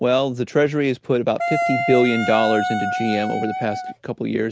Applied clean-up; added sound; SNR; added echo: none; Wind instrument, woodwind instrument; 3 dB; none.